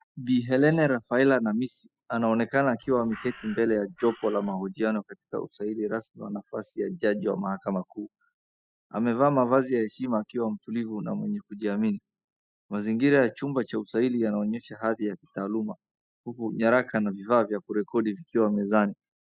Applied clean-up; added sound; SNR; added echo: classical method spectral subtraction.